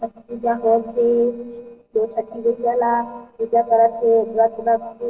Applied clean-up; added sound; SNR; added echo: neural separator model SepFormer DNS4.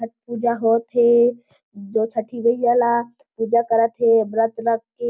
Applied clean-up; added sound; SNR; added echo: none; none; none; none.